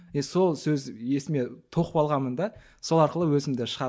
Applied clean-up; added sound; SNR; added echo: none; none; none; none.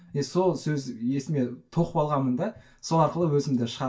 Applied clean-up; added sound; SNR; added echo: none; none; none; reverberation time 0.2 s.